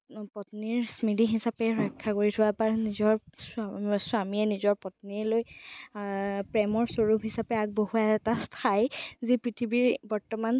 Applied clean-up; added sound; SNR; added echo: none; none; none; none.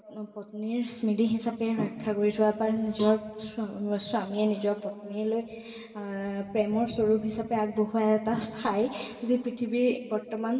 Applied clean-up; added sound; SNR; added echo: none; Cowbell; 19 dB; reverberation time 2.2 s.